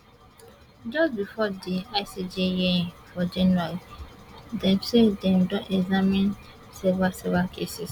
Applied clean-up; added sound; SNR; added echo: none; none; none; none.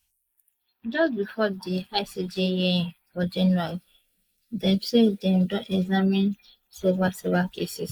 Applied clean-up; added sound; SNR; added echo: neural mask model Resemble Enhance denoiser.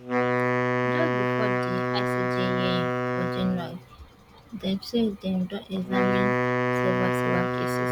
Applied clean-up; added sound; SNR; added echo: none; Wind instrument, woodwind instrument; -5 dB; none.